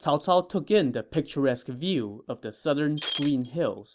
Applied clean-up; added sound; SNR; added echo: none; Shatter; 10 dB; none.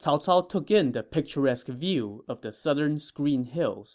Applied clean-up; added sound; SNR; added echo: none; none; none; none.